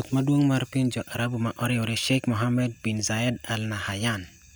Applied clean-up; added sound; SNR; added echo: none; none; none; none.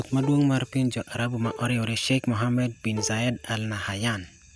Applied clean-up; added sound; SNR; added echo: none; Bowed string instrument; 18 dB; none.